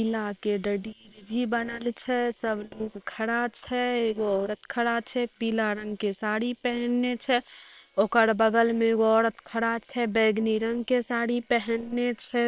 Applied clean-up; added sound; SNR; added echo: neural separator model SepFormer WHAM!.